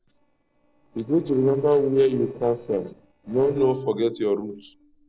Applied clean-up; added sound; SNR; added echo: neural separator model SepFormer DNS4.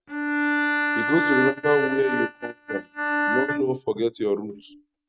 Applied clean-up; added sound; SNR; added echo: neural mask model RNNoise.